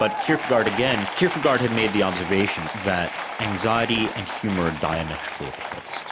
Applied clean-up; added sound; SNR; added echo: none; Applause / Crowd; 6 dB; none.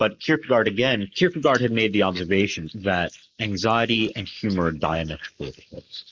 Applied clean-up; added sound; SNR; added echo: neural mask model Resemble Enhance denoiser.